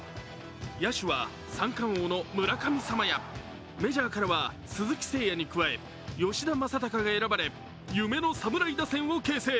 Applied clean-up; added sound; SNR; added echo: none; none; none; none.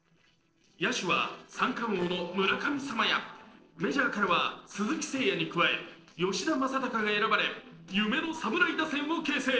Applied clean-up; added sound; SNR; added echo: neural separator model SepFormer DNS4.